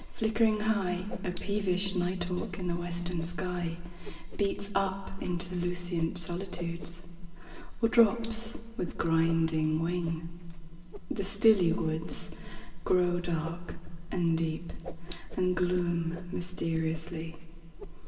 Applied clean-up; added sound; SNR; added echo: none; Whoosh, swoosh, swish; 16 dB; reverberation time 2.1 s.